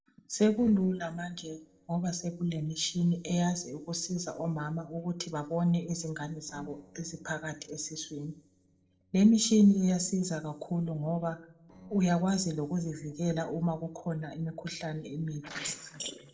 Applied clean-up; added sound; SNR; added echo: neural separator model SepFormer DNS4.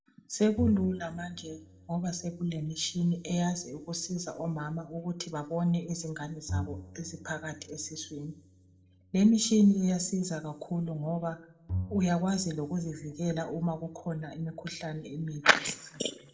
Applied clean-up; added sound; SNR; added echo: none; Bowed string instrument; 11 dB; reverberation time 0.5 s.